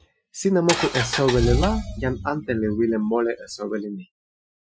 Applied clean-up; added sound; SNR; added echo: classical method Wiener filter.